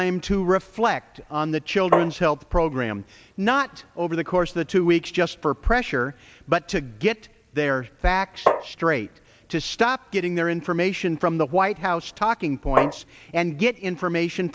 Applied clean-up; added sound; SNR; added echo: none; Tap; -1 dB; none.